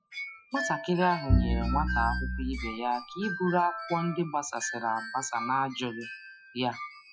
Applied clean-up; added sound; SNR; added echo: classical method Wiener filter.